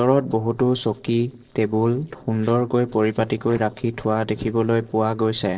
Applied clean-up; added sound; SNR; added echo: neural separator model SepFormer DNS4.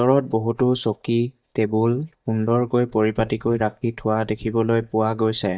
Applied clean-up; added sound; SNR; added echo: neural mask model DeepFilterNet 3.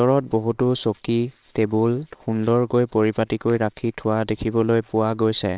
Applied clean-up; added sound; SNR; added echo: neural separator model SepFormer WHAMR!.